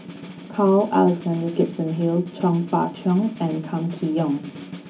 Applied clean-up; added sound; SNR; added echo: none; Snare drum; 18 dB; reverberation time 0.4 s.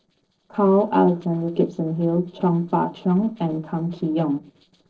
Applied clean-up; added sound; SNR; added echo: neural separator model SepFormer DNS4.